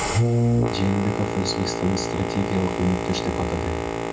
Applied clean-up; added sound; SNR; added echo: none; Boat, Water vehicle; -2 dB; reverberation time 0.3 s.